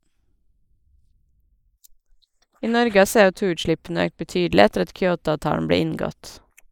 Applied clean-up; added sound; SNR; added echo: neural mask model Resemble Enhance denoiser.